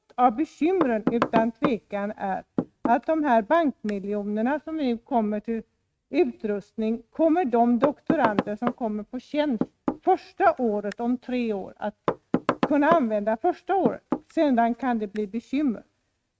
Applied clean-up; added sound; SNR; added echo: neural mask model RNNoise.